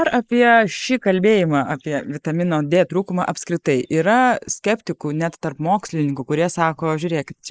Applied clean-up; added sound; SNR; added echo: neural mask model Resemble Enhance denoiser.